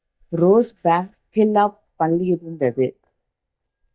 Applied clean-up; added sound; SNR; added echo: neural mask model DeepFilterNet 3.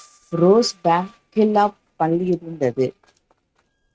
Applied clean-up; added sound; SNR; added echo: neural mask model RNNoise.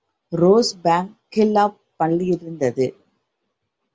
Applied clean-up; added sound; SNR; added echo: none; none; none; none.